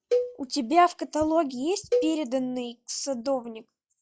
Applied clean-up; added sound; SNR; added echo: classical method log-MMSE.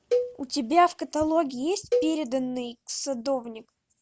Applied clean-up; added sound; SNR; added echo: none; Cowbell; 5 dB; none.